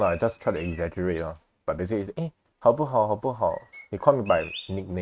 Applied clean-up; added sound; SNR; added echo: neural mask model RNNoise.